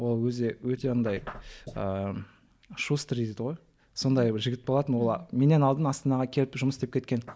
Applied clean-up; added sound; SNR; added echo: neural mask model Resemble Enhance denoiser.